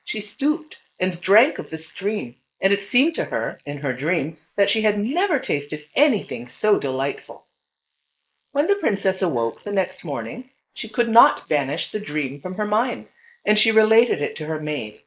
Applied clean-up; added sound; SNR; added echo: neural mask model Resemble Enhance denoiser.